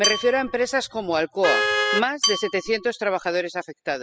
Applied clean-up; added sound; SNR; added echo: classical method spectral subtraction.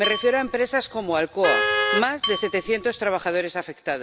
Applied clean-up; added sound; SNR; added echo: none; Dishes, pots, and pans / Glass / Bell + Vehicle horn, car horn, honking; 3 dB; none.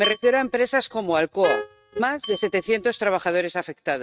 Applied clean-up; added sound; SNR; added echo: neural mask model RNNoise.